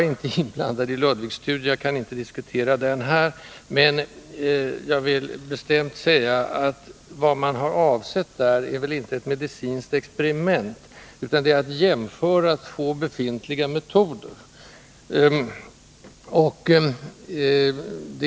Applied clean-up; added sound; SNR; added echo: none; none; none; none.